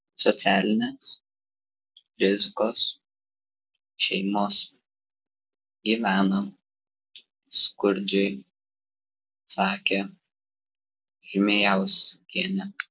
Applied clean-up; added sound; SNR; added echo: none; none; none; none.